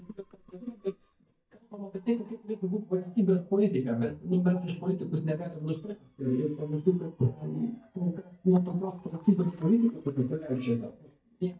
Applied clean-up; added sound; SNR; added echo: neural mask model DeepFilterNet 3.